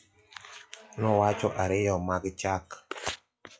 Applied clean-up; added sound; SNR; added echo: classical method log-MMSE.